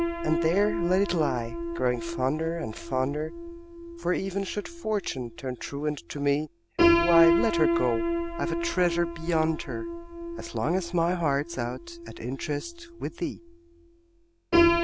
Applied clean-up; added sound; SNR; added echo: none; Piano; 0 dB; none.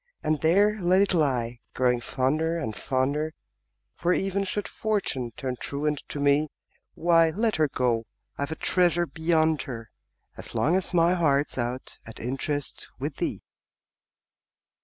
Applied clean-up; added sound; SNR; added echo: none; none; none; none.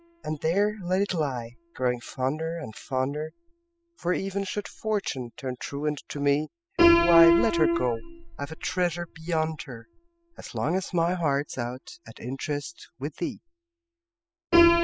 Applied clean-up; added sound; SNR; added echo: classical method spectral subtraction.